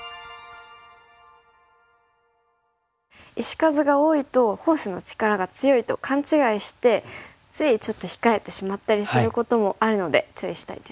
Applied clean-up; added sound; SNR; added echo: none; none; none; none.